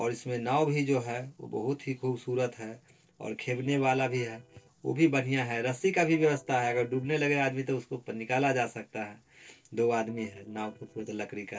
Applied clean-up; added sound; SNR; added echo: neural separator model SepFormer DNS4.